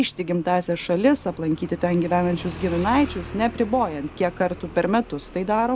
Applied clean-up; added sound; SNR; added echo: none; Motorcycle; 16 dB; none.